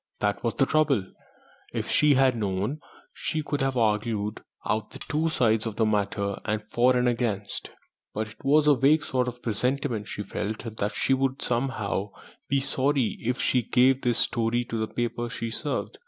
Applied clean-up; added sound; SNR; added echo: none; Cutlery, silverware; 15 dB; none.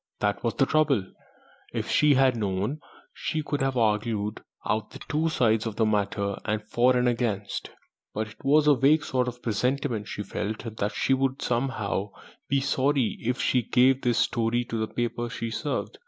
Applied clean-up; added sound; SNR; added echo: neural mask model Resemble Enhance denoiser.